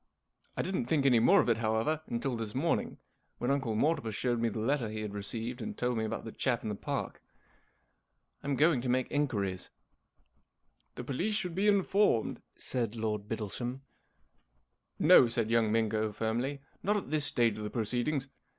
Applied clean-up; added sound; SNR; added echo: none; none; none; none.